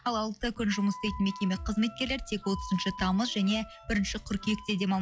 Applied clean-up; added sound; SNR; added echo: classical method log-MMSE.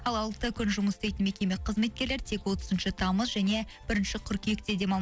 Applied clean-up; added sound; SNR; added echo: none; none; none; none.